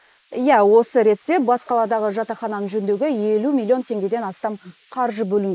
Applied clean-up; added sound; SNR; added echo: neural mask model Resemble Enhance denoiser.